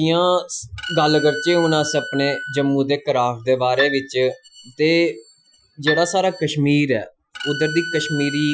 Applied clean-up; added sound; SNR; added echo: classical method Wiener filter.